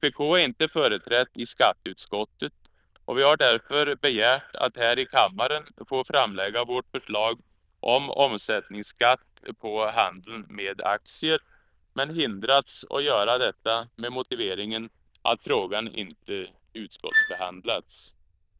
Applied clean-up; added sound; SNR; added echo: neural diffusion model UNIVERSE++.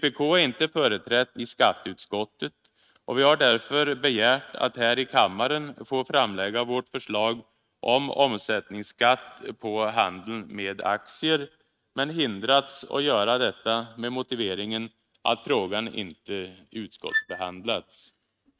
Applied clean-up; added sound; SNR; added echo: neural mask model RNNoise.